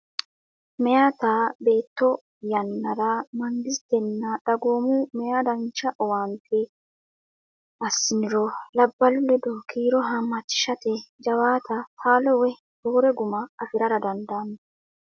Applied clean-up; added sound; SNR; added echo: none; none; none; none.